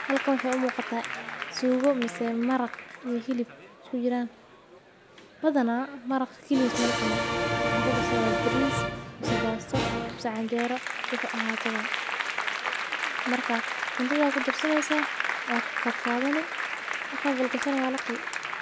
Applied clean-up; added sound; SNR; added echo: none; Applause; 1 dB; none.